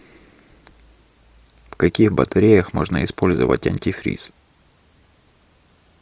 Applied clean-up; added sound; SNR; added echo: none; none; none; none.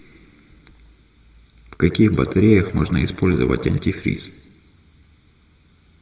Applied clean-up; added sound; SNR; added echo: none; none; none; reverberation time 1.1 s.